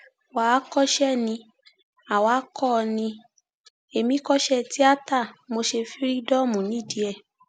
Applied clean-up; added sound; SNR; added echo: none; none; none; none.